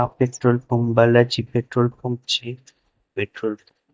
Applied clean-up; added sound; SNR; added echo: neural mask model DeepFilterNet 3.